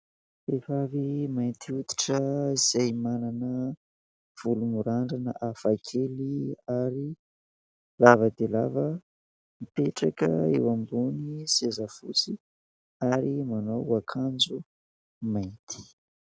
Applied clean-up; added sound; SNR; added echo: none; none; none; none.